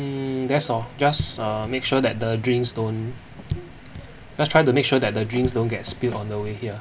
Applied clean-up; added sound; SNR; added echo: none; Raindrop / Drip; 12 dB; none.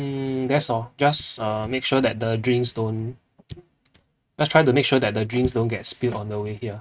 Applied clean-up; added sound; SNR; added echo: neural mask model RNNoise.